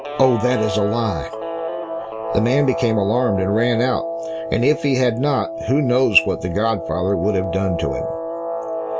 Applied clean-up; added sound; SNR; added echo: none; Guitar; 6 dB; none.